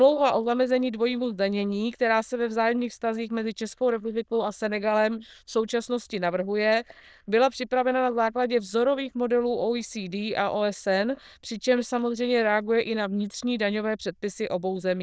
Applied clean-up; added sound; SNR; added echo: neural diffusion model UNIVERSE++.